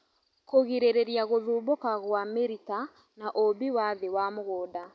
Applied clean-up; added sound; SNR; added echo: none; none; none; none.